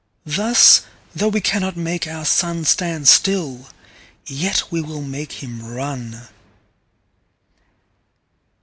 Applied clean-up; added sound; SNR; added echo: none; none; none; none.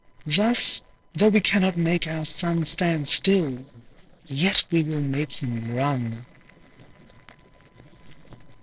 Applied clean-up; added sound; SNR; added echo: neural separator model SepFormer DNS4.